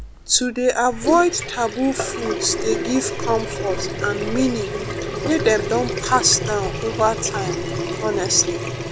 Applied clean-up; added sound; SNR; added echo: none; Sink (filling or washing) / Water tap, faucet; 5 dB; none.